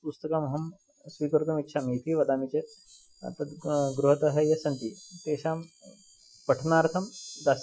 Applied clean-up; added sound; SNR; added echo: classical method Wiener filter.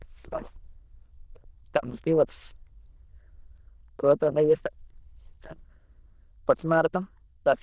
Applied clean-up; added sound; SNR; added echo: neural diffusion model UNIVERSE++.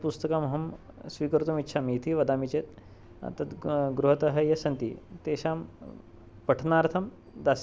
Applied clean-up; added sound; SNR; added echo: none; none; none; none.